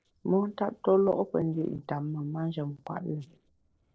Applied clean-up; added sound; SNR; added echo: neural separator model SepFormer DNS4.